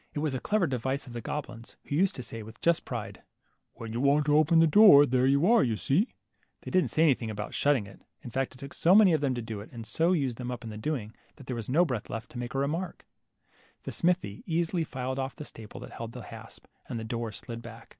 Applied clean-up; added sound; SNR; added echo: none; none; none; none.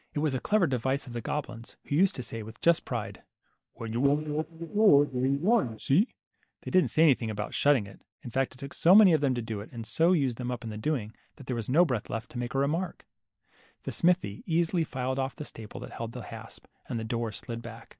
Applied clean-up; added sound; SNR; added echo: neural mask model DeepFilterNet 3.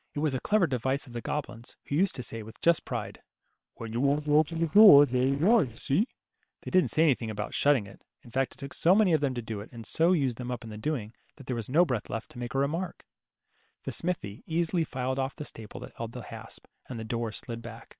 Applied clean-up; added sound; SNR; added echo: neural separator model SepFormer WHAM!.